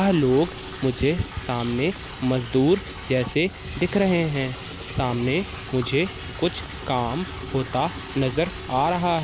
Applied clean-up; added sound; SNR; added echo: none; Liquid; 14 dB; none.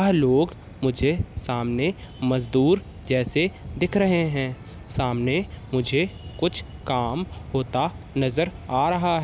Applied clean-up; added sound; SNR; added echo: none; none; none; none.